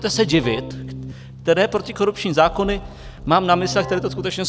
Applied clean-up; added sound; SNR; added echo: none; Keyboard (musical); 13 dB; none.